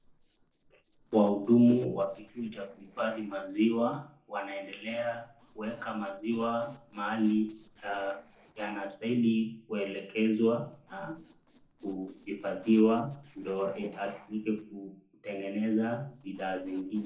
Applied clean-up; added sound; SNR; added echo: neural separator model SepFormer DNS4.